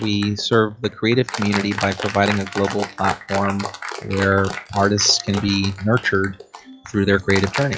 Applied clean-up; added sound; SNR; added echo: classical method log-MMSE.